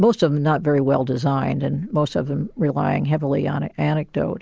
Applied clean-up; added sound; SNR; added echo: none; none; none; none.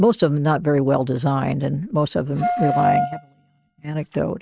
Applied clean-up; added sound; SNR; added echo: neural mask model RNNoise.